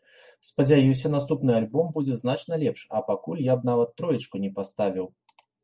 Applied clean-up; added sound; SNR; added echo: none; none; none; none.